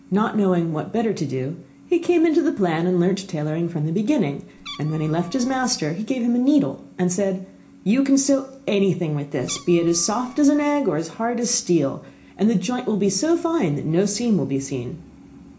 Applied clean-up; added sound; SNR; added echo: none; Meow; 20 dB; reverberation time 0.4 s.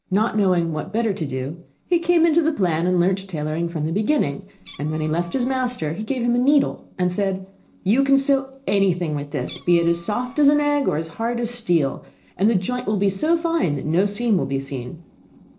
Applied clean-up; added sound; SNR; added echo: neural separator model SepFormer DNS4.